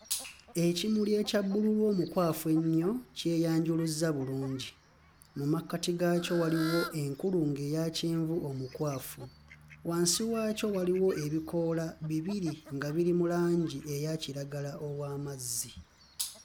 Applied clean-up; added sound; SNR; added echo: none; Fowl; 19 dB; none.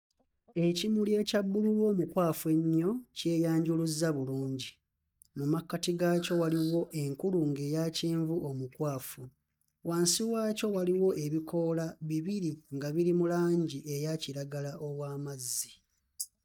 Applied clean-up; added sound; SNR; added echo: neural mask model DeepFilterNet 3.